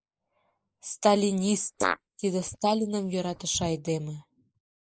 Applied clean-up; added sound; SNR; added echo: neural mask model Resemble Enhance denoiser.